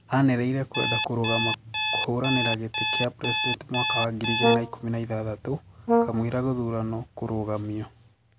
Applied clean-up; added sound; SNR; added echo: none; Brass instrument + Alarm; -1 dB; none.